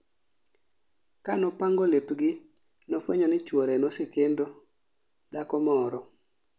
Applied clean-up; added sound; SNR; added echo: none; none; none; none.